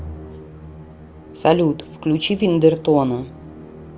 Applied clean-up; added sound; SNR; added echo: none; Musical instrument; 17 dB; none.